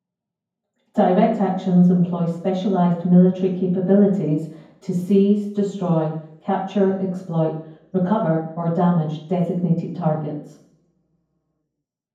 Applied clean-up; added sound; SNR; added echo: none; none; none; reverberation time 0.9 s.